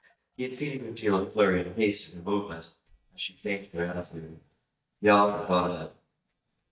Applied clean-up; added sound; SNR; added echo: neural mask model DeepFilterNet 3.